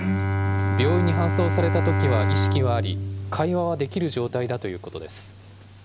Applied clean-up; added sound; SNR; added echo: none; Bowed string instrument; -2 dB; none.